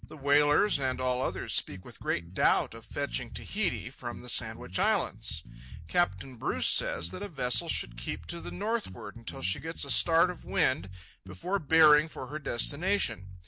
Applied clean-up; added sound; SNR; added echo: none; Bass guitar; 13 dB; none.